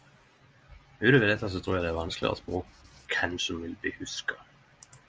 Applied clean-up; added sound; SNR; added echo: none; Writing; 20 dB; none.